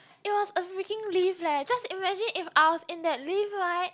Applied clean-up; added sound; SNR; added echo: none; none; none; none.